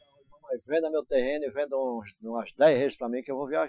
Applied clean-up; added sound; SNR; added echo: classical method Wiener filter.